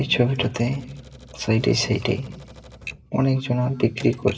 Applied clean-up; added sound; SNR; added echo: none; Typewriter; 19 dB; reverberation time 1.8 s.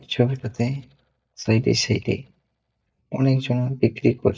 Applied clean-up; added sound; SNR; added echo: neural mask model DeepFilterNet 3.